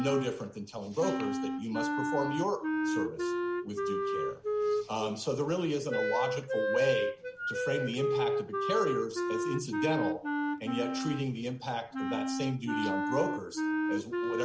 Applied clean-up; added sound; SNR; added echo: none; Wind instrument, woodwind instrument; -2 dB; none.